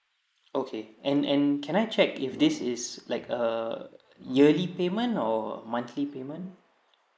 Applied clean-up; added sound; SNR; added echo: neural mask model Resemble Enhance denoiser.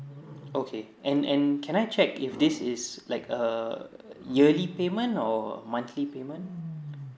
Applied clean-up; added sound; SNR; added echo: none; Wild animals; 16 dB; none.